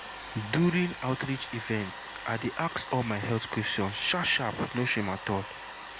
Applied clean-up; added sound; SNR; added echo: none; Domestic sounds, home sounds; 11 dB; none.